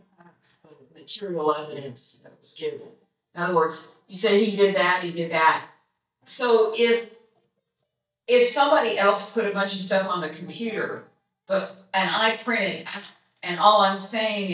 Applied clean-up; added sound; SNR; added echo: neural mask model DeepFilterNet 3.